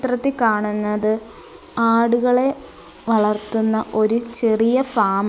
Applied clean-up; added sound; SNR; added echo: none; none; none; none.